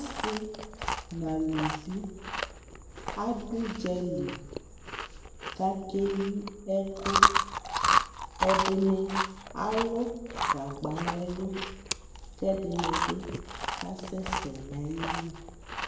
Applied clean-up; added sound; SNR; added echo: none; Chewing, mastication; 0 dB; reverberation time 0.9 s.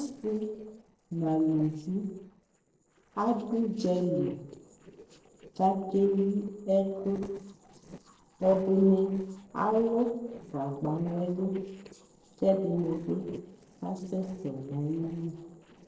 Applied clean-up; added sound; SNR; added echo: neural separator model SepFormer DNS4.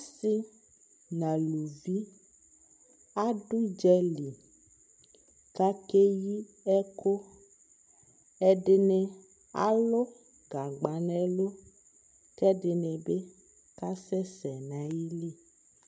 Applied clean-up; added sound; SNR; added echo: none; none; none; none.